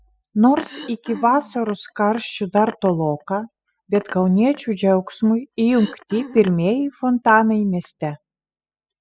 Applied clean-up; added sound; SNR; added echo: classical method spectral subtraction.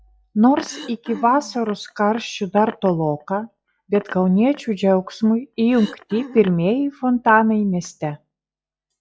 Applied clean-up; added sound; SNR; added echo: classical method log-MMSE.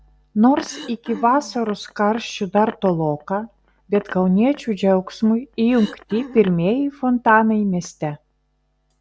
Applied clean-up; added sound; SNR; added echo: none; Cough; 17 dB; none.